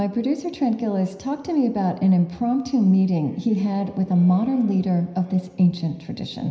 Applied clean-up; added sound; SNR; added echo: none; none; none; reverberation time 0.9 s.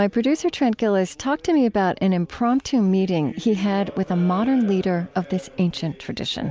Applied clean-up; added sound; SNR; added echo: none; none; none; none.